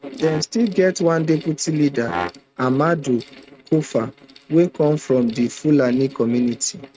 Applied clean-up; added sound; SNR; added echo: neural mask model RNNoise.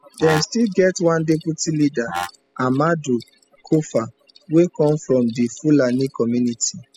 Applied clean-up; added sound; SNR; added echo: classical method spectral subtraction.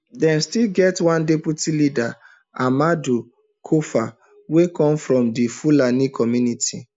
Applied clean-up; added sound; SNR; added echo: none; none; none; none.